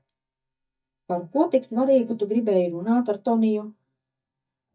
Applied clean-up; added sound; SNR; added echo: neural mask model DeepFilterNet 3.